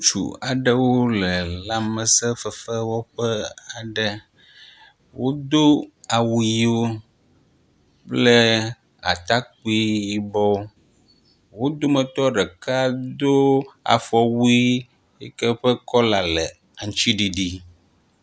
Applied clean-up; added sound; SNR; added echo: none; none; none; none.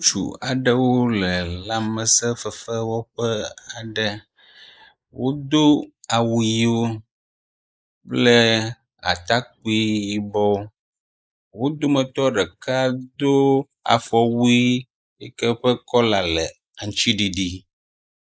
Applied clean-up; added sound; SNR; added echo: neural mask model Resemble Enhance denoiser.